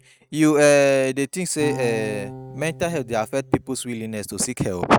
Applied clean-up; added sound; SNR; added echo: neural mask model RNNoise.